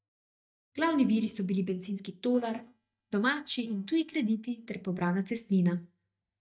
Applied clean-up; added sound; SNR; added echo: neural mask model DeepFilterNet 3.